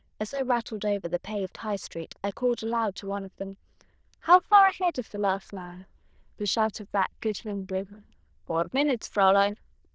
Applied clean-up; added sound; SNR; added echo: neural diffusion model UNIVERSE++.